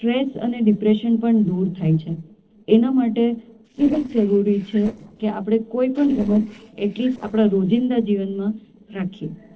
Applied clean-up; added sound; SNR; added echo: neural separator model SepFormer DNS4.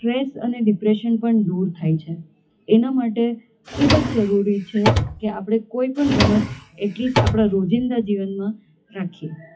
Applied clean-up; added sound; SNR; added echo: classical method WPE with log-MMSE.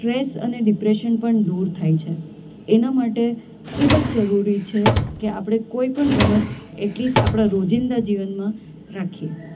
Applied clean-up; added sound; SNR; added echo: none; Drawer open or close; 2 dB; reverberation time 0.4 s.